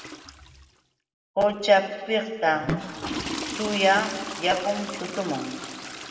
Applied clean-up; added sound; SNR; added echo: none; Toilet flush / Water; 9 dB; reverberation time 2.1 s.